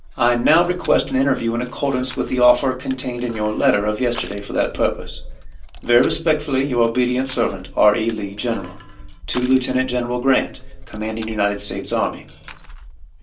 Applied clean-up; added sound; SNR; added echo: none; Crushing; 16 dB; reverberation time 0.3 s.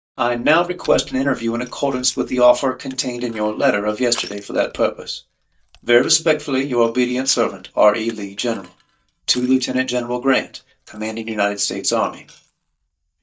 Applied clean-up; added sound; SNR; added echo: neural mask model DeepFilterNet 3.